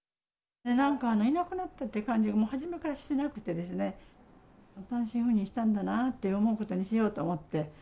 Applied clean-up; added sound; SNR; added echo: none; none; none; none.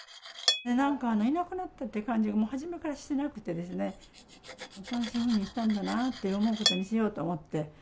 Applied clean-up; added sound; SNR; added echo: none; Cutlery, silverware; 8 dB; none.